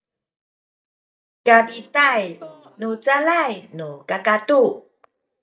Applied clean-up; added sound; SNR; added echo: neural mask model DeepFilterNet 3.